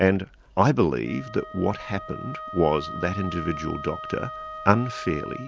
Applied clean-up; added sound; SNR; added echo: none; Wind instrument, woodwind instrument; 12 dB; none.